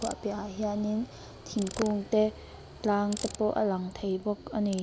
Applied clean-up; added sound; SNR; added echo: none; Ratchet, pawl; 18 dB; none.